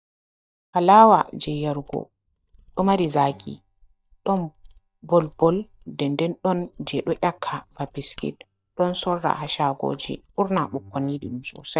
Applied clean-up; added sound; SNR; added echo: neural mask model DeepFilterNet 3.